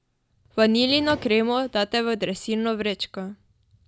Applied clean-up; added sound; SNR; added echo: none; Drawer open or close; 18 dB; none.